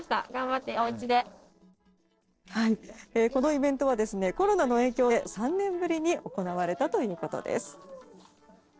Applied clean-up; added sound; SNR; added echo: neural separator model SepFormer DNS4.